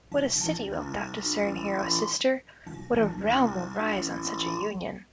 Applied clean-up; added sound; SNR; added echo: none; Burping, eructation; 7 dB; none.